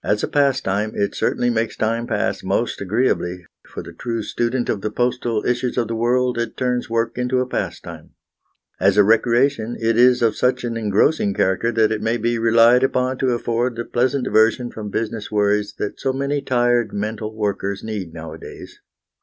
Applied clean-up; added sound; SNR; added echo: none; none; none; none.